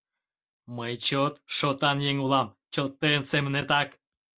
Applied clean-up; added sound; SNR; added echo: none; none; none; none.